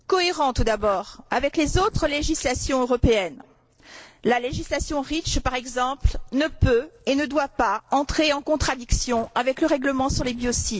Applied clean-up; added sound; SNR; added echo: neural separator model SepFormer DNS4.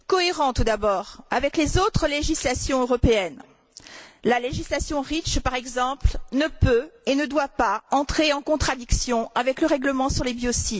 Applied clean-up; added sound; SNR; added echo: none; none; none; none.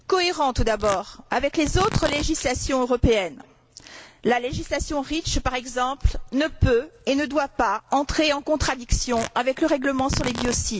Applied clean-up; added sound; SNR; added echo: none; Tearing; 16 dB; none.